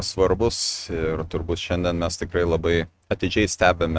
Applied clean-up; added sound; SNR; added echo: neural mask model RNNoise.